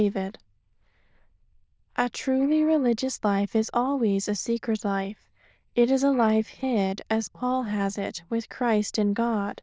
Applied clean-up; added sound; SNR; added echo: neural diffusion model UNIVERSE++.